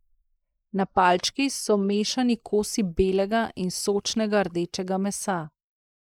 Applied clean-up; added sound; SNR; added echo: neural mask model Resemble Enhance denoiser.